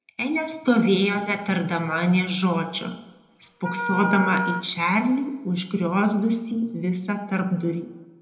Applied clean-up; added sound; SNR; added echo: none; Wind instrument, woodwind instrument; 7 dB; reverberation time 0.7 s.